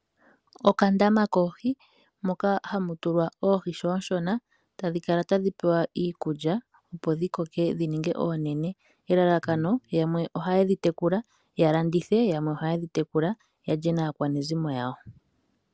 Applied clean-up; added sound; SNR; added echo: none; Brass instrument; 18 dB; none.